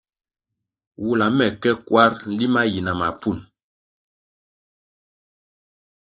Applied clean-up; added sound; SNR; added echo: neural mask model Resemble Enhance denoiser.